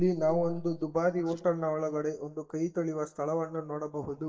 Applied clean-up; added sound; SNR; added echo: neural mask model DeepFilterNet 3.